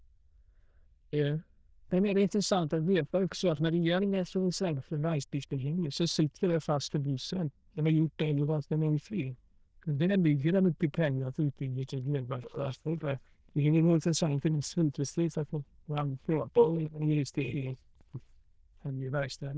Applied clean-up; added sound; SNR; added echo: neural diffusion model UNIVERSE++.